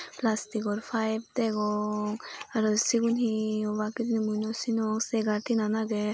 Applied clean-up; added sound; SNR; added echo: none; none; none; none.